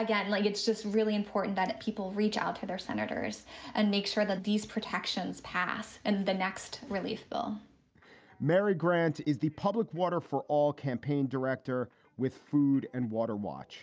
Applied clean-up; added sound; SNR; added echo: none; none; none; none.